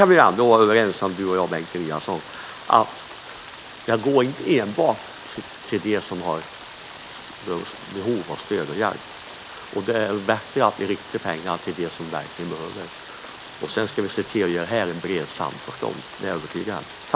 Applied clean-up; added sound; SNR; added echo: none; Rain; 14 dB; none.